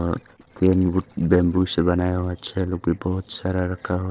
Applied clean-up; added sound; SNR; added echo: neural separator model SepFormer DNS4.